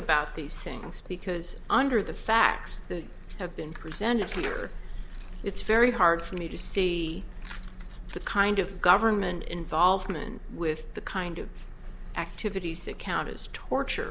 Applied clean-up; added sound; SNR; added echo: none; none; none; none.